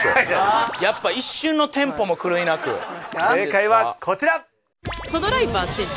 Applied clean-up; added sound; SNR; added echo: none; none; none; none.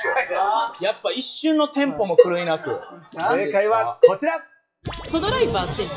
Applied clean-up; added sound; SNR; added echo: classical method WPE with log-MMSE.